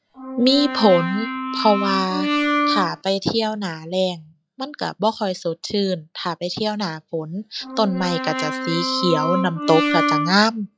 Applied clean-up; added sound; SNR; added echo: classical method log-MMSE.